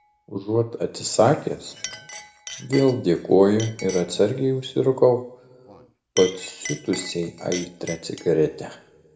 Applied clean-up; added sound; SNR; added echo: none; Chink, clink; 17 dB; reverberation time 1.0 s.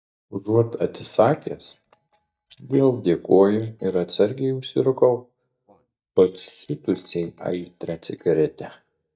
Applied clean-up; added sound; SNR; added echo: neural mask model DeepFilterNet 3.